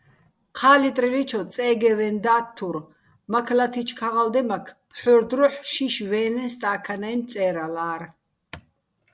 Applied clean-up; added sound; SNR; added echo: none; none; none; none.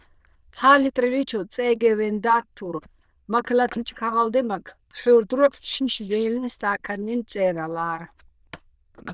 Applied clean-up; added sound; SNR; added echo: neural diffusion model UNIVERSE++.